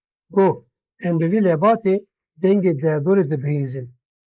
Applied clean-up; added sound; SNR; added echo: neural mask model Resemble Enhance denoiser.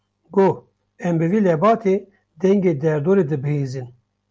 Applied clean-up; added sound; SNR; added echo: none; none; none; none.